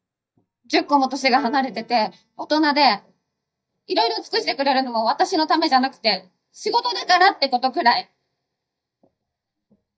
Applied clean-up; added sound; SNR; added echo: neural mask model DeepFilterNet 3.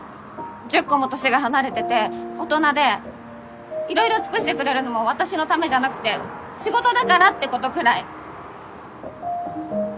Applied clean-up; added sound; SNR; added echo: none; none; none; none.